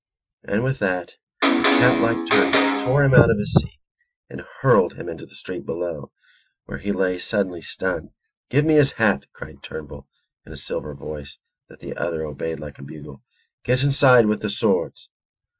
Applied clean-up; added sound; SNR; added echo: classical method Wiener filter.